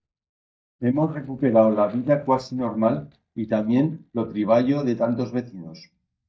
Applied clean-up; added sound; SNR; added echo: neural mask model DeepFilterNet 3.